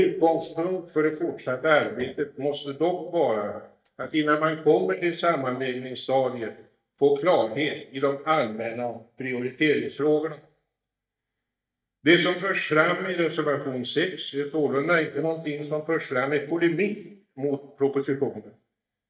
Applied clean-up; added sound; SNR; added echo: neural mask model DeepFilterNet 3.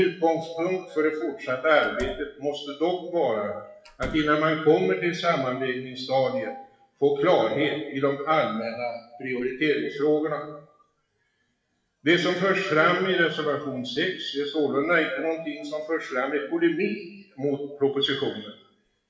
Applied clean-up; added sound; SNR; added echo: classical method WPE with log-MMSE.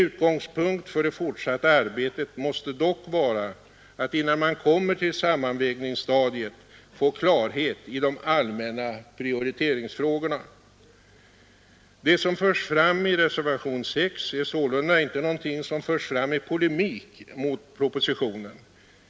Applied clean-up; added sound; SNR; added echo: none; none; none; none.